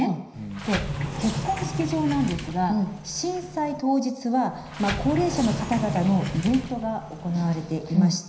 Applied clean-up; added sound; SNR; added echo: none; Sliding door; 7 dB; reverberation time 0.9 s.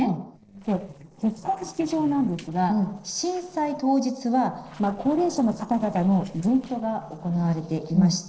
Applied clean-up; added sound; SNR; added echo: neural separator model SepFormer DNS4.